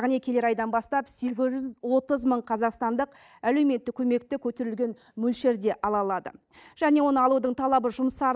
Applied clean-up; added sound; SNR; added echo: neural mask model DeepFilterNet 3.